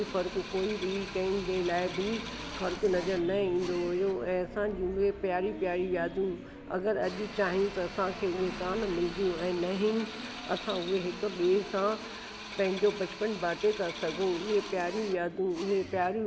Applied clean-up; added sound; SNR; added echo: none; Drill; 14 dB; none.